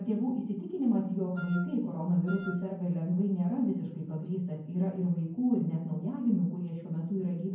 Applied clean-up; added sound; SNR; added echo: none; Wind instrument, woodwind instrument; 15 dB; reverberation time 0.9 s.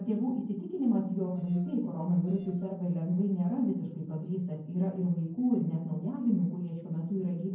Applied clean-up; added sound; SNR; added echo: neural separator model SepFormer DNS4.